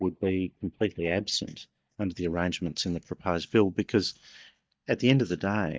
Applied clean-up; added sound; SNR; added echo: neural mask model DeepFilterNet 3.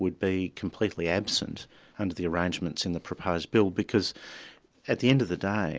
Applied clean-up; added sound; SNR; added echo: none; none; none; none.